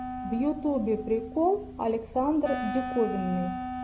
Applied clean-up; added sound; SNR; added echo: none; Wind instrument, woodwind instrument; 8 dB; none.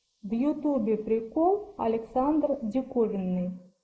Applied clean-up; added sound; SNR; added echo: neural mask model Resemble Enhance denoiser.